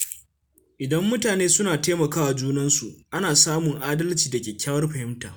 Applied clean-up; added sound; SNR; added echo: none; none; none; none.